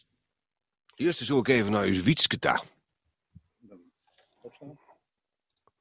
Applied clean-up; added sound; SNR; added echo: none; none; none; none.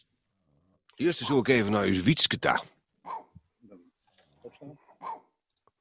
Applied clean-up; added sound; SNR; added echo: none; Bark; 17 dB; none.